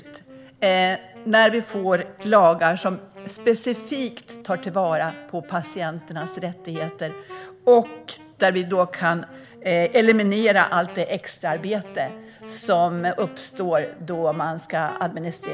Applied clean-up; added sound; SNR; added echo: none; Wind instrument, woodwind instrument; 19 dB; none.